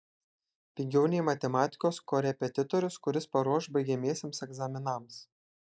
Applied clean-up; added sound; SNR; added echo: neural mask model Resemble Enhance denoiser.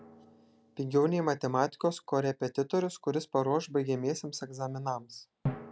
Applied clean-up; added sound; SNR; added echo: none; Drum; 14 dB; none.